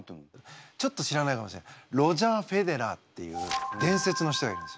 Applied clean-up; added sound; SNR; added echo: none; none; none; none.